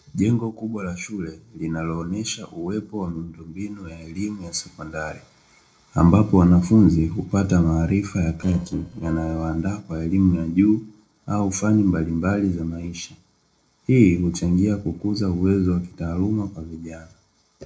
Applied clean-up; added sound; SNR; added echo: neural separator model SepFormer DNS4.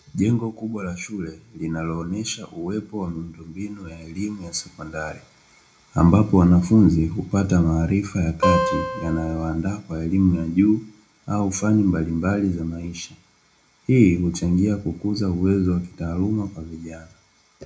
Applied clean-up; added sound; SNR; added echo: none; Acoustic guitar; 2 dB; reverberation time 0.2 s.